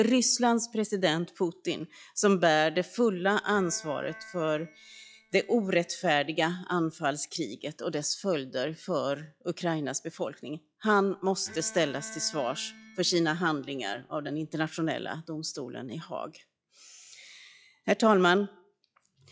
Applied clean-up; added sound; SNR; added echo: classical method log-MMSE.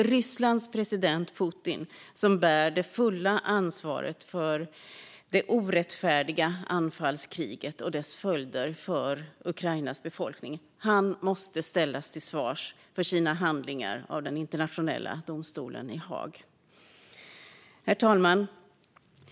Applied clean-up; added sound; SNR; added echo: none; none; none; none.